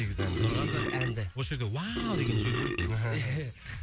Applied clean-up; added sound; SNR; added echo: none; Burping, eructation; 2 dB; none.